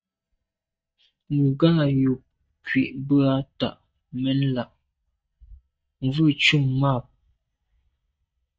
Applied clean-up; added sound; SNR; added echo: neural mask model DeepFilterNet 3.